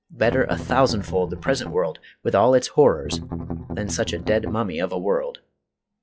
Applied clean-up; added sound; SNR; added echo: classical method log-MMSE.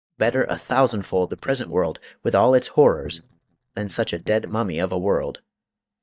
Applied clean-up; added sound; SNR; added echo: neural mask model DeepFilterNet 3.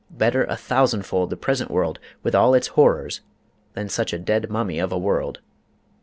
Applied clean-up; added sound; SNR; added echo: none; none; none; none.